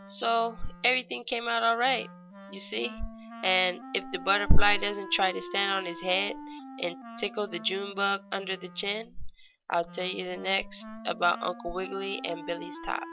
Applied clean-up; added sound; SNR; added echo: none; Wind instrument, woodwind instrument; 16 dB; none.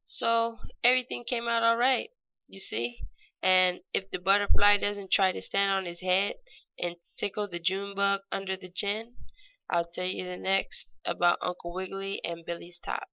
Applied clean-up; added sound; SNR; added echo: neural mask model Resemble Enhance denoiser.